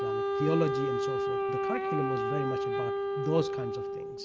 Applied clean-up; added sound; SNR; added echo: none; Wind instrument, woodwind instrument; -3 dB; none.